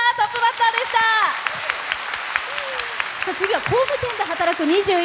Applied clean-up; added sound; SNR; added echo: none; none; none; none.